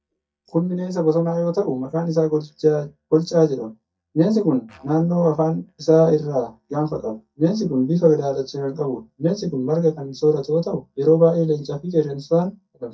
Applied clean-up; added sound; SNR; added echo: neural mask model DeepFilterNet 3.